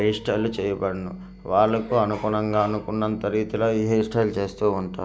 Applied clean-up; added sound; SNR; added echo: none; none; none; none.